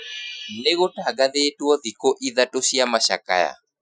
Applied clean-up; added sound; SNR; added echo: classical method Wiener filter.